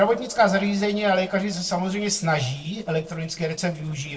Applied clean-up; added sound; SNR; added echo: neural separator model SepFormer DNS4.